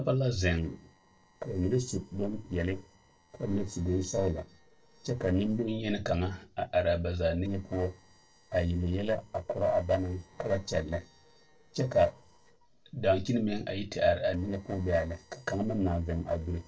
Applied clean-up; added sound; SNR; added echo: neural separator model SepFormer DNS4.